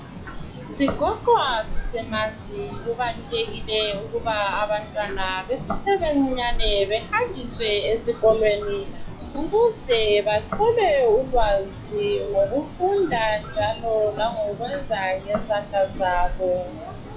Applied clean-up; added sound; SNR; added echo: classical method log-MMSE.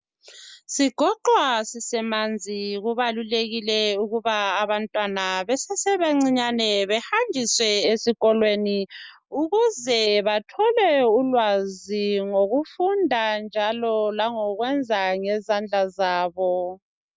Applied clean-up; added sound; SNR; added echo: none; none; none; none.